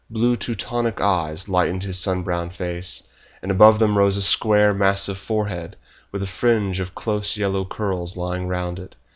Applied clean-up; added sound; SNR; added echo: none; none; none; none.